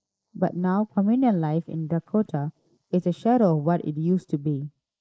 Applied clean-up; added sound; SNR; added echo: neural mask model Resemble Enhance denoiser.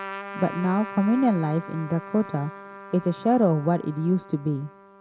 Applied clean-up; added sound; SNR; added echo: none; Trumpet; 14 dB; none.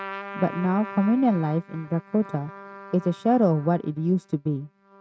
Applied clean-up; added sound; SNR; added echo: neural mask model RNNoise.